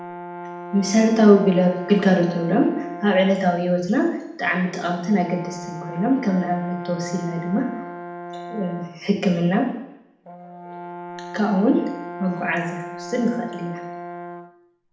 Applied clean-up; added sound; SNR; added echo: none; Brass instrument; 13 dB; reverberation time 0.8 s.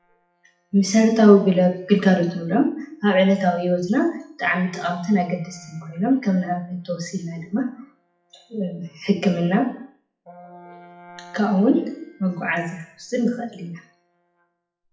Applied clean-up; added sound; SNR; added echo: classical method WPE with log-MMSE.